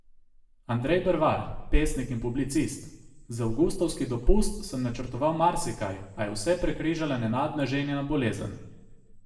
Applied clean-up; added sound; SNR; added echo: none; none; none; reverberation time 0.7 s.